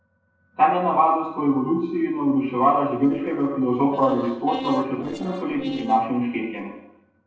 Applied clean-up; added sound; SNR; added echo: neural separator model SepFormer DNS4.